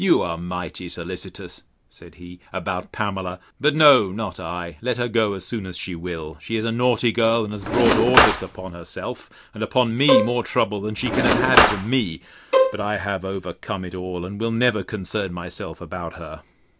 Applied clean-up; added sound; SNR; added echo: none; Bowed string instrument + Cutlery, silverware / Drawer open or close; -3 dB; none.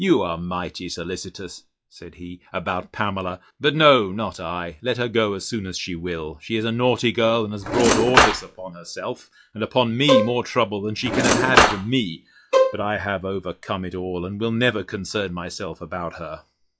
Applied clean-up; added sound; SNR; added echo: classical method log-MMSE.